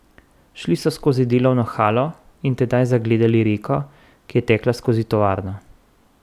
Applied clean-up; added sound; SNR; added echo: none; none; none; none.